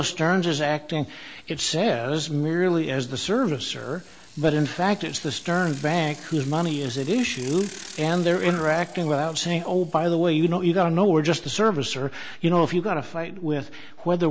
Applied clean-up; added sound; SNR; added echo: none; Bicycle; 19 dB; none.